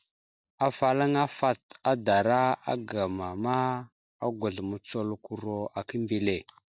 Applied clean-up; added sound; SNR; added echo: none; none; none; none.